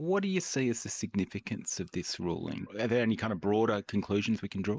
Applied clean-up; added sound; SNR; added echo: neural mask model Resemble Enhance denoiser.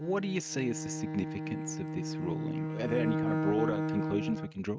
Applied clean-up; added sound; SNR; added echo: neural mask model RNNoise.